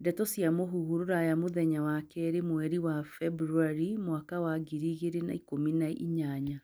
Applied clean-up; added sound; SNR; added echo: none; none; none; none.